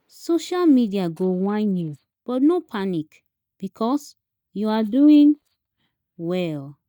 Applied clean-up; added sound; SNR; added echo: neural mask model DeepFilterNet 3.